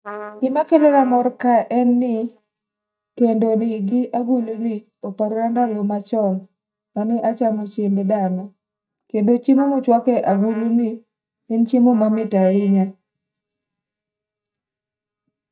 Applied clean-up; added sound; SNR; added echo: neural mask model DeepFilterNet 3.